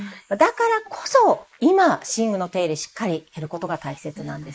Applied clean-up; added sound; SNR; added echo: neural mask model Resemble Enhance denoiser.